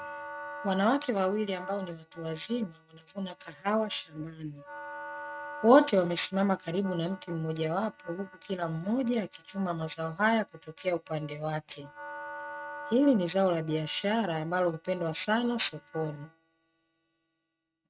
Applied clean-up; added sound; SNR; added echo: neural mask model RNNoise.